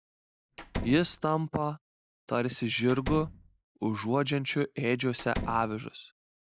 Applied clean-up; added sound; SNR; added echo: none; Slam; 8 dB; none.